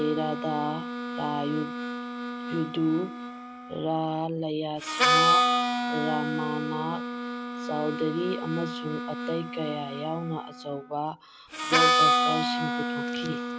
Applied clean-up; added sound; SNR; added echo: none; Harmonica; -3 dB; none.